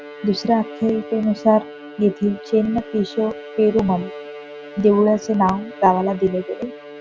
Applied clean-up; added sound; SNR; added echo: none; Bowed string instrument; 16 dB; none.